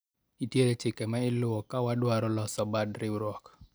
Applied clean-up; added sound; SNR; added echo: none; none; none; none.